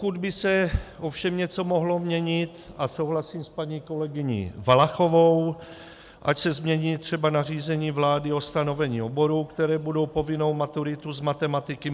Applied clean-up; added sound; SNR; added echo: none; none; none; none.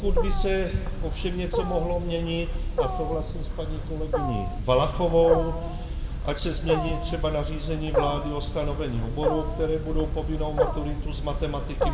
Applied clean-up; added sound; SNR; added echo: none; Wild animals; -1 dB; reverberation time 1.3 s.